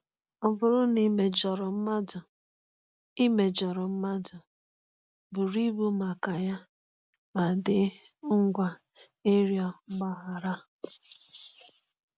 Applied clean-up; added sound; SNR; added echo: none; none; none; none.